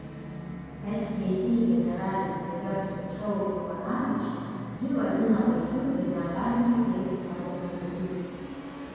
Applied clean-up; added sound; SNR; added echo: none; Musical instrument; 9 dB; reverberation time 2.1 s.